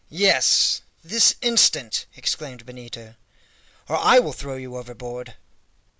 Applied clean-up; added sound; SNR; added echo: none; none; none; none.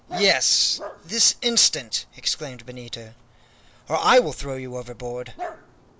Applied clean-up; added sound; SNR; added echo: none; Dog; 17 dB; none.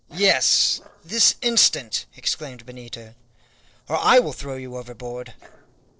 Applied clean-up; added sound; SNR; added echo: neural separator model SepFormer DNS4.